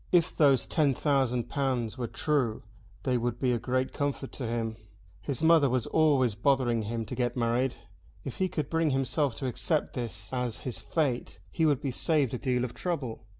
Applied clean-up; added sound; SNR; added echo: none; none; none; none.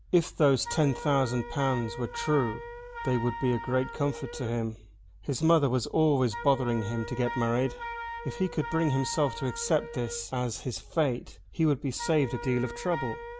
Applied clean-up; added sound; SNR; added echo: none; Wind instrument, woodwind instrument; 12 dB; none.